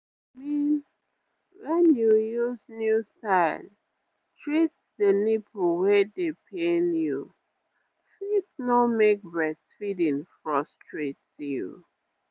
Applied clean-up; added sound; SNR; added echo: none; none; none; none.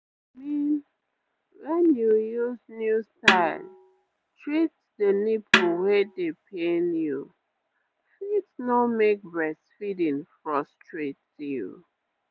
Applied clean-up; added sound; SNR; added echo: none; Snare drum; 1 dB; none.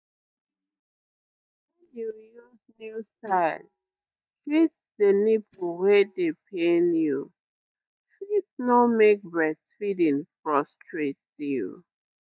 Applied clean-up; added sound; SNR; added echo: neural mask model DeepFilterNet 3.